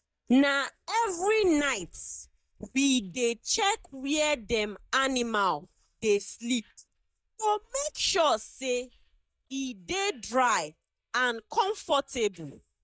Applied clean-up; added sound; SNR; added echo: neural mask model DeepFilterNet 3.